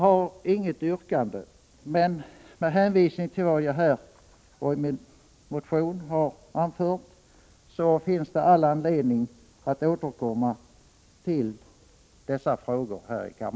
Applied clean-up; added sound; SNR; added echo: none; none; none; none.